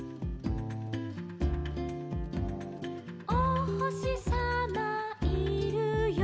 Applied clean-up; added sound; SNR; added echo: none; none; none; none.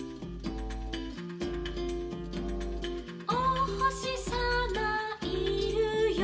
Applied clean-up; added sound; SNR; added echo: none; none; none; reverberation time 0.2 s.